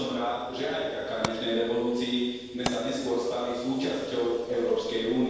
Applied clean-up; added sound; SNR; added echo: none; Fire; 14 dB; reverberation time 1.2 s.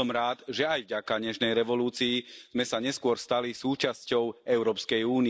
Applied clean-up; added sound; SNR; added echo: none; none; none; none.